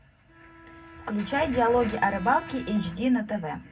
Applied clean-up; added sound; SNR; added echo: none; Bowed string instrument; 19 dB; reverberation time 0.3 s.